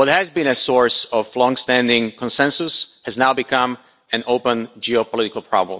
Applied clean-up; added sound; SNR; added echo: none; none; none; none.